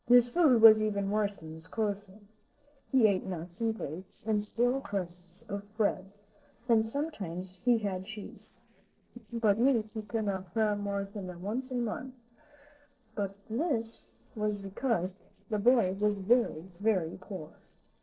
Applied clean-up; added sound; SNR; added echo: neural separator model SepFormer DNS4.